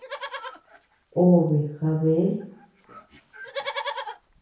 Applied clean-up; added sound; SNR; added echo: none; Livestock, farm animals, working animals; 12 dB; reverberation time 0.6 s.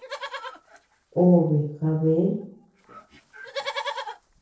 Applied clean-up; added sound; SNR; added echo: neural separator model SepFormer DNS4.